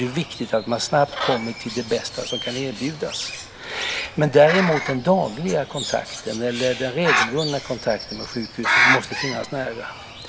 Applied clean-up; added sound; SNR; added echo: none; Bird; 4 dB; none.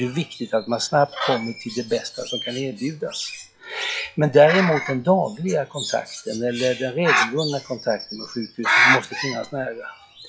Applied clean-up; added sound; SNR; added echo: classical method log-MMSE.